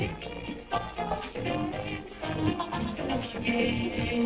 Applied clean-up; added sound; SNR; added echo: neural separator model SepFormer DNS4.